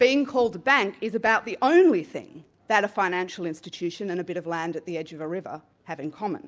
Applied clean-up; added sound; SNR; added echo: none; none; none; none.